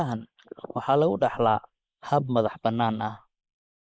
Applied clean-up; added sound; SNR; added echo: neural mask model Resemble Enhance denoiser.